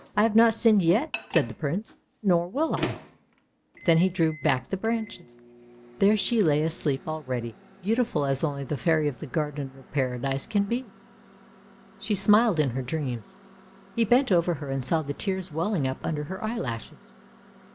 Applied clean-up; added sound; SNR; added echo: none; Microwave oven; 19 dB; none.